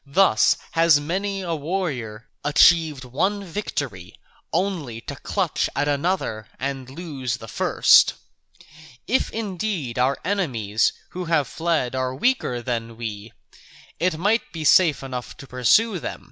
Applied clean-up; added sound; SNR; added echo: none; none; none; none.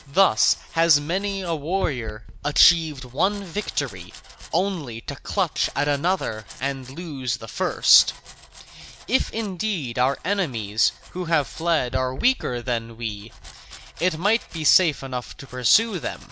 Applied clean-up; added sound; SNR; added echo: none; Domestic sounds, home sounds; 15 dB; none.